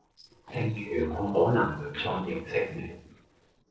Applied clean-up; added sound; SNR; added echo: neural separator model SepFormer DNS4.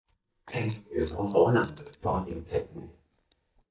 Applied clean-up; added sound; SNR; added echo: neural mask model DeepFilterNet 3.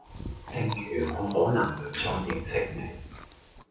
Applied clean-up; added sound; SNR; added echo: none; Chewing, mastication; 10 dB; reverberation time 0.6 s.